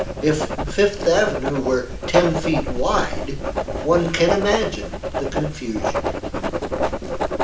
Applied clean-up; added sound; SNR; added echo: none; Writing; 2 dB; reverberation time 0.4 s.